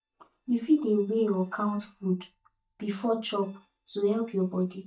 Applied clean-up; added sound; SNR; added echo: neural mask model DeepFilterNet 3.